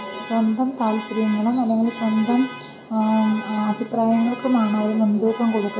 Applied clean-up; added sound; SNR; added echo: none; Alarm; 16 dB; reverberation time 1.3 s.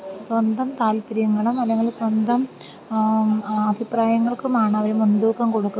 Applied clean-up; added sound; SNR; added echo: none; none; none; none.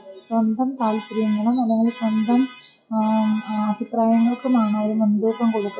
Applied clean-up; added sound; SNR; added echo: classical method WPE with log-MMSE.